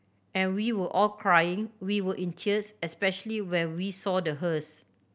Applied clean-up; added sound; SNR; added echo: none; none; none; none.